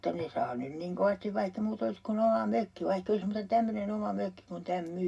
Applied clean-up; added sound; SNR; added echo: none; none; none; reverberation time 0.2 s.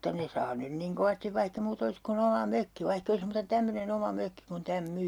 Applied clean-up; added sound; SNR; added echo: none; none; none; none.